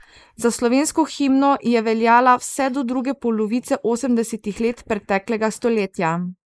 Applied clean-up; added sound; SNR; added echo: neural mask model Resemble Enhance denoiser.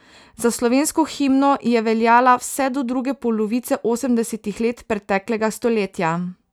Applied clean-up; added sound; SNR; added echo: none; none; none; none.